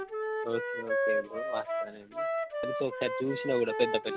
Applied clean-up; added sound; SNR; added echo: none; Wind instrument, woodwind instrument; -1 dB; none.